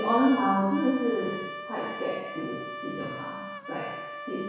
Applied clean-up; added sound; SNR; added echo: none; Trumpet; 9 dB; reverberation time 1.1 s.